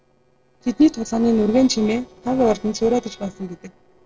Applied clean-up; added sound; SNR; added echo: neural separator model SepFormer DNS4.